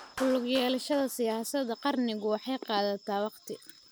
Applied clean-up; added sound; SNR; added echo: none; Clapping; 19 dB; none.